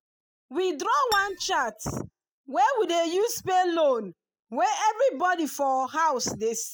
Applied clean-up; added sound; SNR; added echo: classical method spectral subtraction.